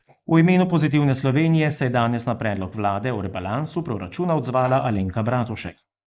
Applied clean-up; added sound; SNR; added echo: neural mask model Resemble Enhance denoiser.